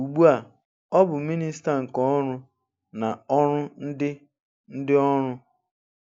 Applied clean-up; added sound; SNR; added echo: none; none; none; none.